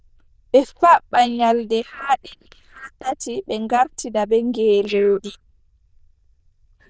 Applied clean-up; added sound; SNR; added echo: neural diffusion model UNIVERSE++.